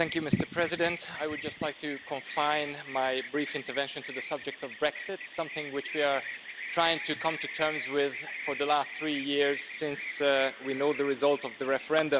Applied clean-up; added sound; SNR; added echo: none; Bird vocalization, bird call, bird song; 10 dB; none.